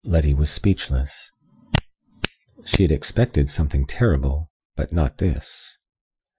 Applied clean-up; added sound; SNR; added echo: classical method Wiener filter.